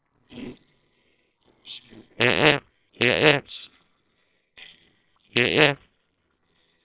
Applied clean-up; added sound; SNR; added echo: neural separator model SepFormer WHAMR!.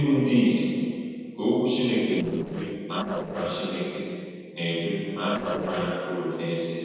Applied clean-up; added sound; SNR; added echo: neural separator model SepFormer DNS4.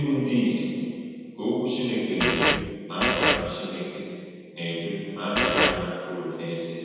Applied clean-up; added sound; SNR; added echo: none; Fart; -4 dB; reverberation time 2.0 s.